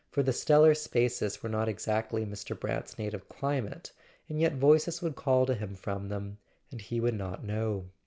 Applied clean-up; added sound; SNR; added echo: none; none; none; none.